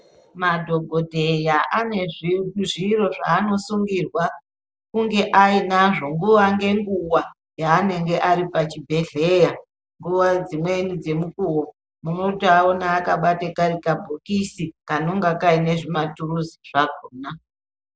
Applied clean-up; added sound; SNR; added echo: none; none; none; none.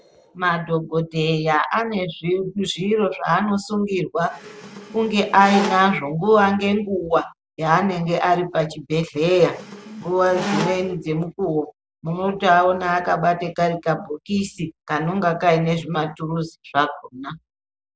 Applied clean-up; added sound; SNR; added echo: none; Squeak; 9 dB; none.